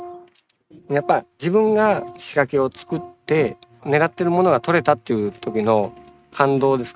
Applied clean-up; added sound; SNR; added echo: neural mask model RNNoise.